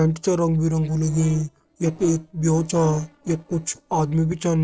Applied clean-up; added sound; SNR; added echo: neural separator model SepFormer DNS4.